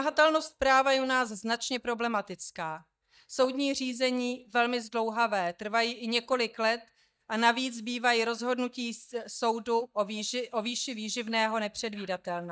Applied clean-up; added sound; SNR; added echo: neural mask model DeepFilterNet 3.